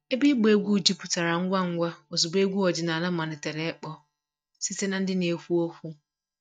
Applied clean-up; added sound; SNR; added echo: neural mask model DeepFilterNet 3.